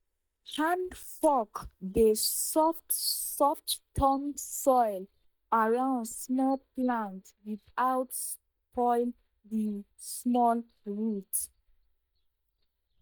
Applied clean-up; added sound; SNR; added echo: neural mask model DeepFilterNet 3.